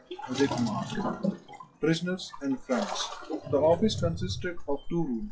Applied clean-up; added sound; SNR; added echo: classical method WPE with log-MMSE.